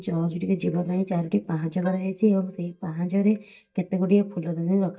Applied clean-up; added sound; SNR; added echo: neural mask model DeepFilterNet 3.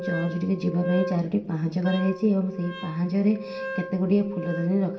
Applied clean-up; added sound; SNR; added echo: none; Wind instrument, woodwind instrument; 10 dB; reverberation time 0.7 s.